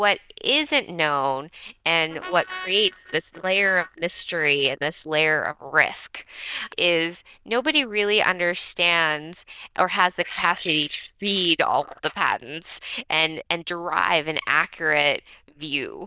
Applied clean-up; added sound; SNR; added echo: neural diffusion model UNIVERSE++.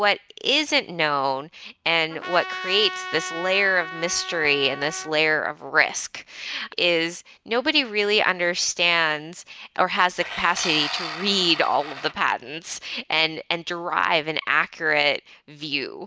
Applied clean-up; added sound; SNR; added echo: none; Tools + Trumpet; 10 dB; none.